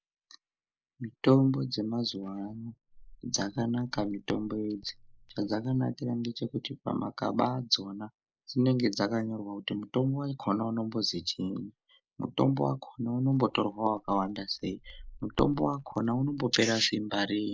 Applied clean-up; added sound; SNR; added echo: neural mask model Resemble Enhance denoiser.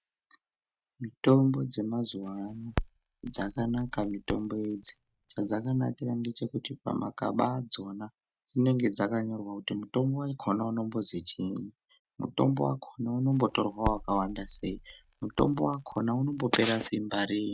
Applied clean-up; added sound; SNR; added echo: neural mask model RNNoise.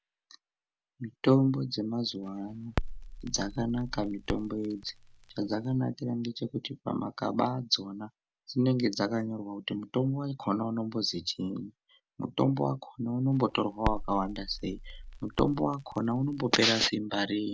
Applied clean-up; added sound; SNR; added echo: none; Crackle; 9 dB; none.